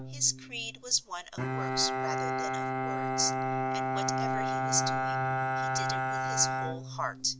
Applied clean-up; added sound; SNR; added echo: none; Bowed string instrument; -4 dB; none.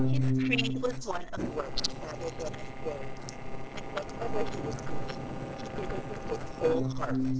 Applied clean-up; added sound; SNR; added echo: neural separator model SepFormer DNS4.